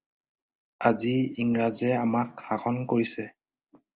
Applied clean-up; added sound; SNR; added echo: none; none; none; none.